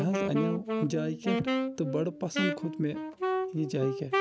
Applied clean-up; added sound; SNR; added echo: none; Wind instrument, woodwind instrument; 0 dB; none.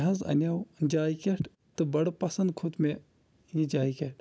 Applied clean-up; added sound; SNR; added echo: none; none; none; none.